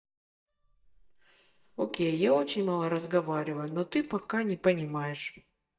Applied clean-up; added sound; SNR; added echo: neural mask model DeepFilterNet 3.